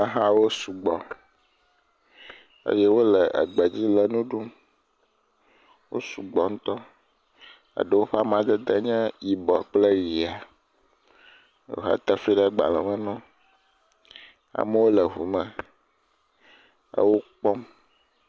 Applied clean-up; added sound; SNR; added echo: none; none; none; none.